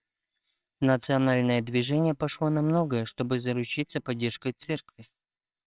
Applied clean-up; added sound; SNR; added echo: neural separator model SepFormer WHAMR!.